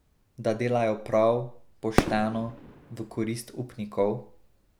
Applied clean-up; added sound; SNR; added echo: none; Fireworks; 4 dB; none.